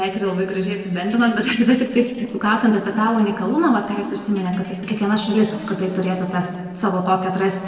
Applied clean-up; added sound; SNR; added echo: neural separator model SepFormer DNS4.